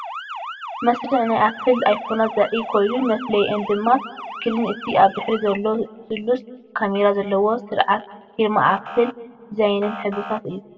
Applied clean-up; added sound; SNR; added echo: none; Motor vehicle (road) / Siren; 14 dB; reverberation time 1.4 s.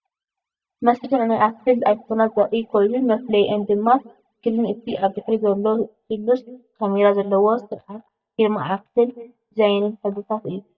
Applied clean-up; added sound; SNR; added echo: neural mask model DeepFilterNet 3.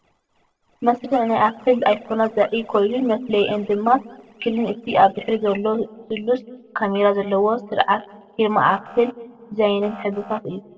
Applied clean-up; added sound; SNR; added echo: neural separator model SepFormer DNS4.